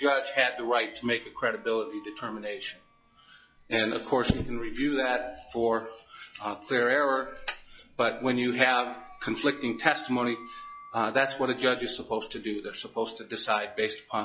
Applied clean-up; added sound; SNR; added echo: classical method log-MMSE.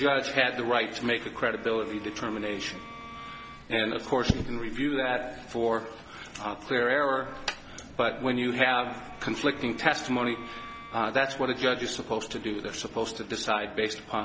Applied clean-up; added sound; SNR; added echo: none; Bowed string instrument; 18 dB; none.